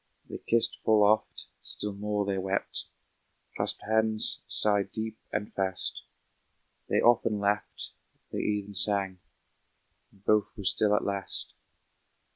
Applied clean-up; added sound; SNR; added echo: none; none; none; none.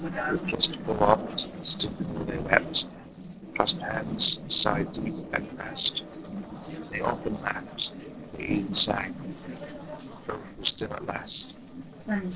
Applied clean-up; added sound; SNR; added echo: neural separator model SepFormer DNS4.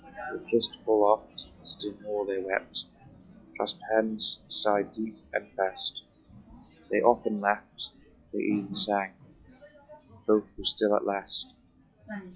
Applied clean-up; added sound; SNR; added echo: classical method log-MMSE.